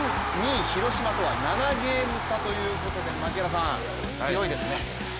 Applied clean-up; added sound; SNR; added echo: none; none; none; none.